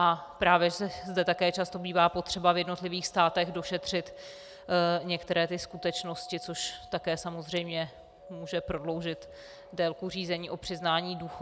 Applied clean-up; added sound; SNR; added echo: none; Doorbell; 17 dB; none.